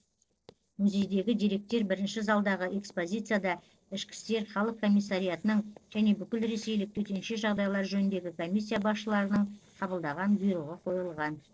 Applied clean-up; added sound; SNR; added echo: neural separator model SepFormer DNS4.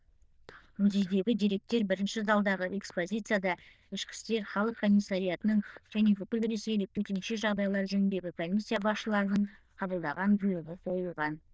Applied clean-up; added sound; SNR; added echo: neural diffusion model UNIVERSE++.